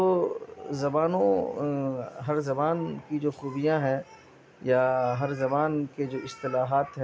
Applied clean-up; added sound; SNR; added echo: none; none; none; none.